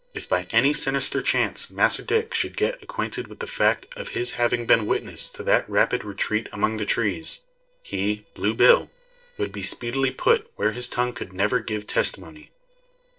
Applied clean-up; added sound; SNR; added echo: neural separator model SepFormer DNS4.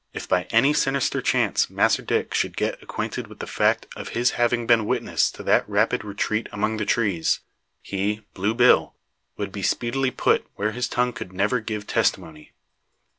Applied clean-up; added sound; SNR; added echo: none; none; none; none.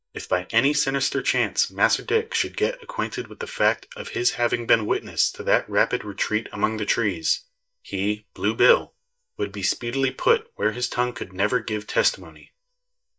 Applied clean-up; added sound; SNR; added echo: neural mask model DeepFilterNet 3.